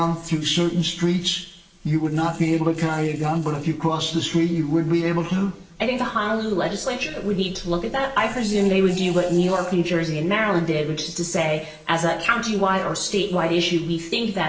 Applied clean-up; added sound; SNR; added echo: neural separator model SepFormer DNS4.